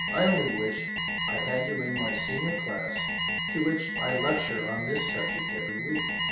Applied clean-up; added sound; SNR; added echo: none; Alarm; -1 dB; reverberation time 0.8 s.